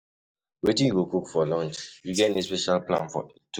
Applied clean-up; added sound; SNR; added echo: neural mask model DeepFilterNet 3.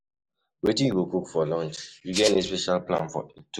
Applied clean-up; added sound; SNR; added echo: neural mask model Resemble Enhance denoiser.